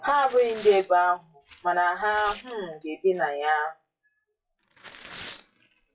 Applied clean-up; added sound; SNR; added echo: classical method WPE with log-MMSE.